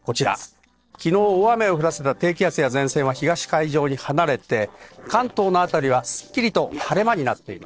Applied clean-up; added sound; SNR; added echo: neural separator model SepFormer DNS4.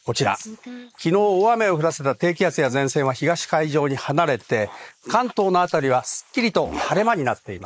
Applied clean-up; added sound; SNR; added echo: neural mask model Resemble Enhance denoiser.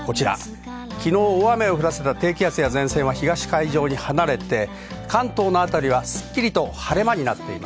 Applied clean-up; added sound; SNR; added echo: none; none; none; none.